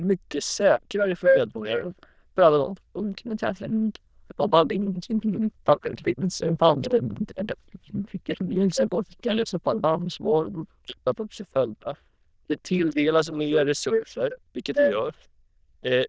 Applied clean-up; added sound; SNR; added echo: neural diffusion model UNIVERSE++.